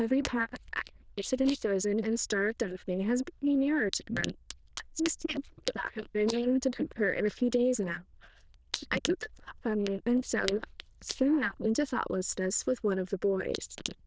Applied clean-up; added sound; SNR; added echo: neural diffusion model UNIVERSE++.